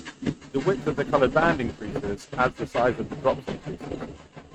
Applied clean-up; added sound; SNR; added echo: neural mask model RNNoise.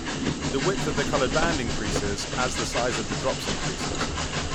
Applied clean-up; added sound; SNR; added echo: none; Train; -2 dB; none.